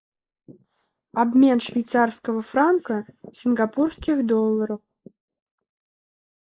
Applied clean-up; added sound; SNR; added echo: neural mask model Resemble Enhance denoiser.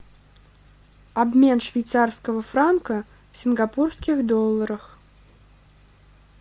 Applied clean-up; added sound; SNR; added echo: none; none; none; none.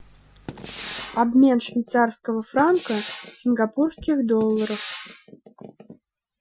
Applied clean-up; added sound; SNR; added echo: classical method Wiener filter.